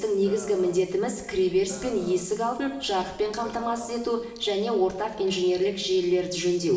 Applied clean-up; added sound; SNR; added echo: none; Burping, eructation; 18 dB; reverberation time 1.1 s.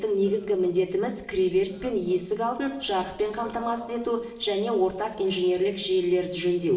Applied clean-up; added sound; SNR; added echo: neural separator model SepFormer DNS4.